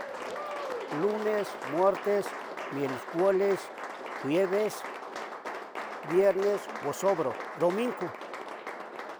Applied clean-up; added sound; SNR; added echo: none; Applause; 8 dB; none.